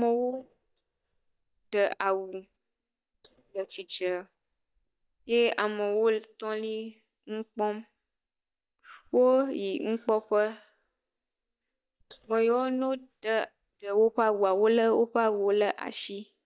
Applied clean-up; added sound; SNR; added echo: neural mask model DeepFilterNet 3.